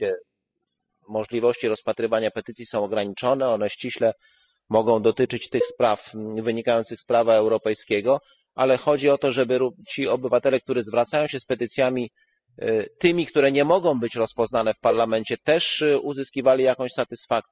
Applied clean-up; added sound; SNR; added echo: classical method spectral subtraction.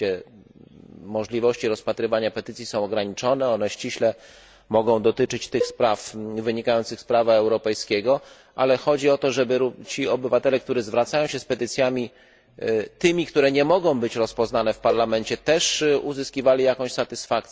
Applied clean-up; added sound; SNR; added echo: none; Cowbell; 10 dB; none.